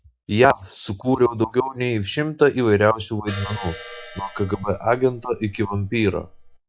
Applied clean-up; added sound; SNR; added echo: classical method log-MMSE.